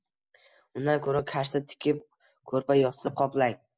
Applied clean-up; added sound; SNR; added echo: none; none; none; none.